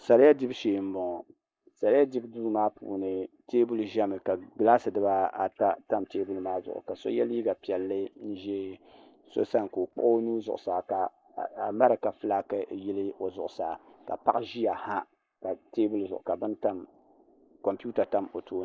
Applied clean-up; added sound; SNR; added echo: neural mask model Resemble Enhance denoiser.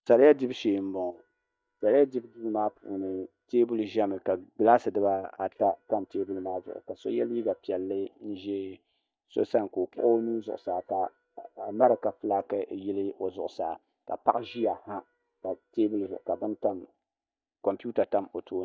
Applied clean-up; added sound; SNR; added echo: neural mask model DeepFilterNet 3.